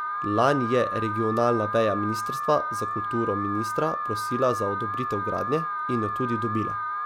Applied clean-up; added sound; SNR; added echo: none; Alarm; 3 dB; none.